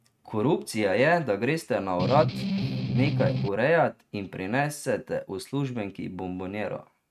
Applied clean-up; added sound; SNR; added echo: neural mask model RNNoise.